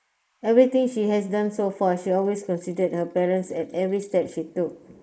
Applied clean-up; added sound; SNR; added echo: neural mask model Resemble Enhance denoiser.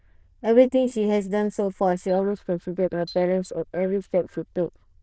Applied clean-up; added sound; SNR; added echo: neural diffusion model UNIVERSE++.